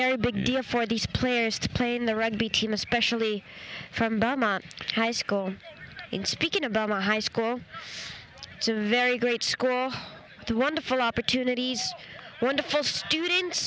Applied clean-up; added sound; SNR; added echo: none; none; none; none.